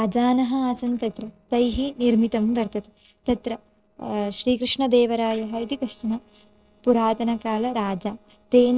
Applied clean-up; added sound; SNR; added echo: neural separator model SepFormer DNS4.